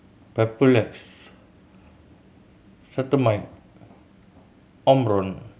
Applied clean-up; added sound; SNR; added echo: none; none; none; none.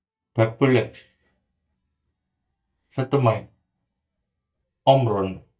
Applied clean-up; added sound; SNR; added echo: neural mask model DeepFilterNet 3.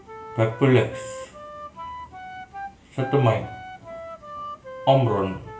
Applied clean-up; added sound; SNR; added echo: none; Wind instrument, woodwind instrument; 12 dB; reverberation time 0.3 s.